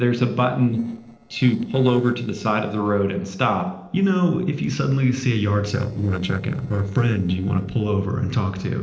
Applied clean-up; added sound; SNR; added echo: neural separator model SepFormer DNS4.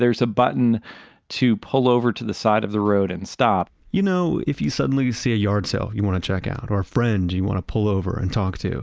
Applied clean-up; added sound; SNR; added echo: none; none; none; none.